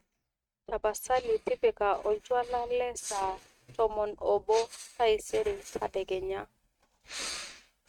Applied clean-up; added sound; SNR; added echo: neural mask model RNNoise.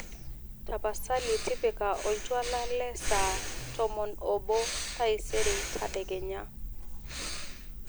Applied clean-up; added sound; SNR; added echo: none; Breathing; 2 dB; none.